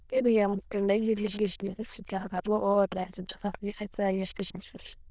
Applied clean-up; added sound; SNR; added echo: neural diffusion model UNIVERSE++.